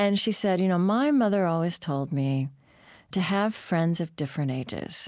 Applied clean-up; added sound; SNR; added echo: none; none; none; none.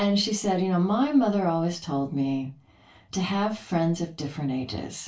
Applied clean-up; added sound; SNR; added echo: none; none; none; reverberation time 0.3 s.